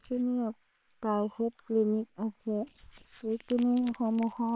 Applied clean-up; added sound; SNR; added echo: neural separator model SepFormer WHAM!.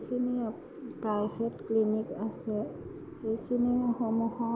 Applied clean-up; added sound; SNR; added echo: none; none; none; none.